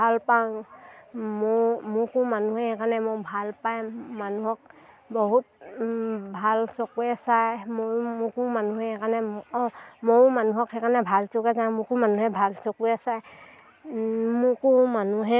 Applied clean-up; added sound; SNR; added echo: none; none; none; none.